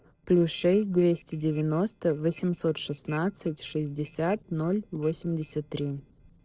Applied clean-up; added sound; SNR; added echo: neural separator model SepFormer DNS4.